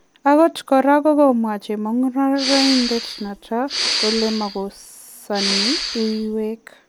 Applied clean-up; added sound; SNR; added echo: none; Respiratory sounds; 4 dB; none.